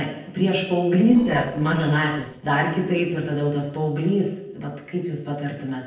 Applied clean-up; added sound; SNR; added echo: neural separator model SepFormer DNS4.